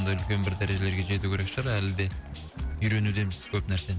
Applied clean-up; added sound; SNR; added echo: none; Crowd + Marimba, xylophone; 19 dB; none.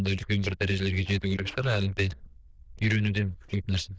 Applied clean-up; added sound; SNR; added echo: neural diffusion model UNIVERSE++.